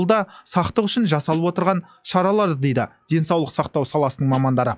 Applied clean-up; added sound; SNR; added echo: classical method log-MMSE.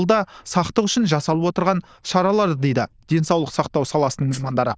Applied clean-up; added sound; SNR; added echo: neural diffusion model UNIVERSE++.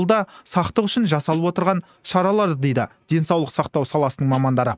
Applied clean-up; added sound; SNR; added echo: neural mask model RNNoise.